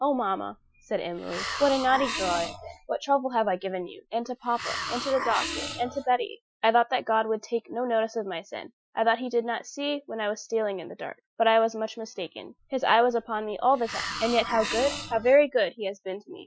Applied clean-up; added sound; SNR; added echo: classical method Wiener filter.